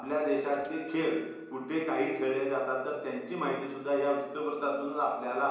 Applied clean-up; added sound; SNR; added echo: none; Doorbell; 17 dB; reverberation time 1.0 s.